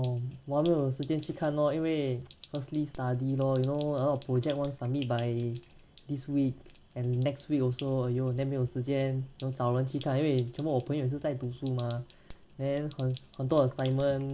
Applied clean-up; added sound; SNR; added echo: none; Sink (filling or washing); 19 dB; none.